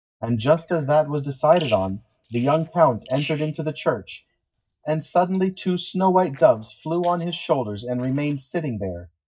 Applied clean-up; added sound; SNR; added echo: neural mask model DeepFilterNet 3.